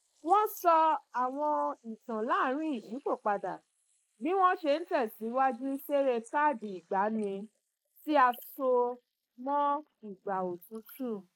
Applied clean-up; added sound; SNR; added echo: neural mask model Resemble Enhance denoiser.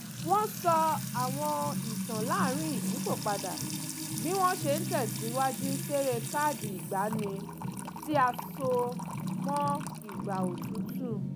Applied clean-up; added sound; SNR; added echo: none; Trickle, dribble / Water tap, faucet / Music; 3 dB; none.